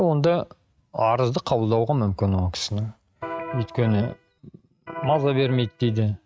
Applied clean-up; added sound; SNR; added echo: neural mask model RNNoise.